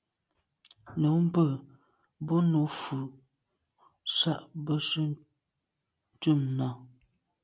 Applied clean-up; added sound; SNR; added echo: none; none; none; none.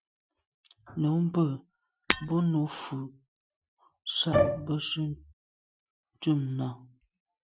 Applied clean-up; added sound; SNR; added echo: classical method Wiener filter.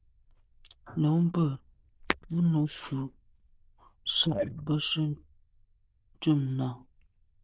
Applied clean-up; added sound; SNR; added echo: neural diffusion model UNIVERSE++.